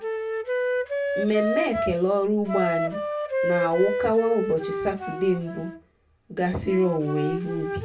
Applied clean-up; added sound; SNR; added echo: none; Wind instrument, woodwind instrument; 2 dB; reverberation time 0.2 s.